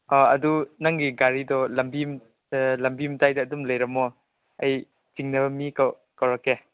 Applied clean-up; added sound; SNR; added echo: none; none; none; none.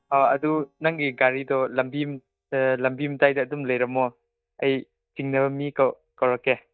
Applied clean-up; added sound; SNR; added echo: neural mask model DeepFilterNet 3.